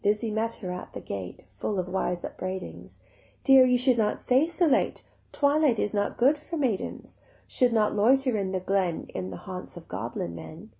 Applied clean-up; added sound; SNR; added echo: none; none; none; none.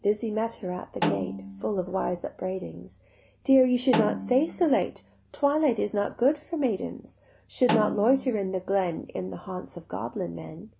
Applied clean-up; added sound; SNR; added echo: none; Snare drum; 7 dB; none.